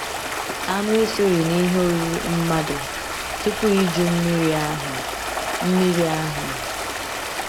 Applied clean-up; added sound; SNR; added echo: none; Stream; 5 dB; none.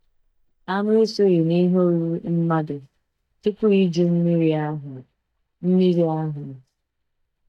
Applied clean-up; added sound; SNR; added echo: neural mask model DeepFilterNet 3.